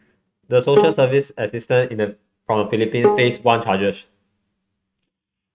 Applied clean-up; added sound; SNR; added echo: neural mask model RNNoise.